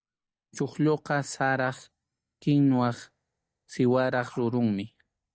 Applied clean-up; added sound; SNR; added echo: neural mask model DeepFilterNet 3.